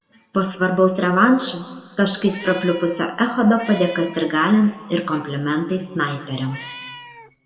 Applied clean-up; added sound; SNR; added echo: none; Meow; 17 dB; reverberation time 1.5 s.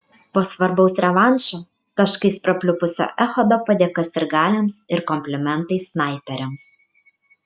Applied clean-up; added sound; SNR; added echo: none; none; none; none.